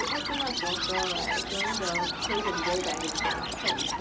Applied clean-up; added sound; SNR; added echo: none; Chirp, tweet; -4 dB; none.